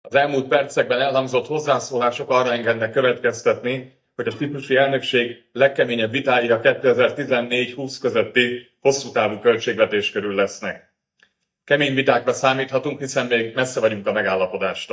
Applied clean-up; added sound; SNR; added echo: neural mask model DeepFilterNet 3.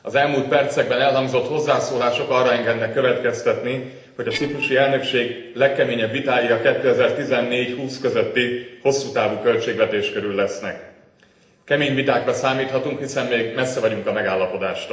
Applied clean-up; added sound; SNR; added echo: neural separator model SepFormer DNS4.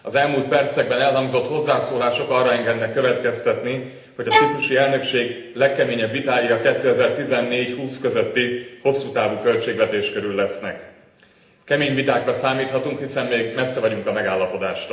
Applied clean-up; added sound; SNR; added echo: none; Bowed string instrument; 1 dB; reverberation time 0.8 s.